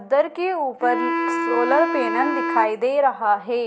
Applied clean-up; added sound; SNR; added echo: none; Wind instrument, woodwind instrument; 4 dB; none.